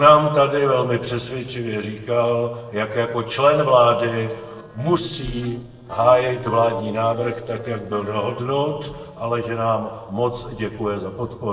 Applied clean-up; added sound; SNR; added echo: neural separator model SepFormer DNS4.